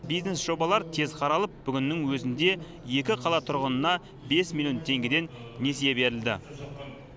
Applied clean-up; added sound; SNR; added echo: none; none; none; none.